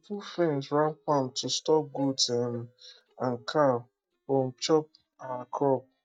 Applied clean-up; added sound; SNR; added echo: neural mask model DeepFilterNet 3.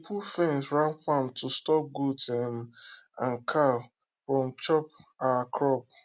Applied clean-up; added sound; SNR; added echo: none; none; none; none.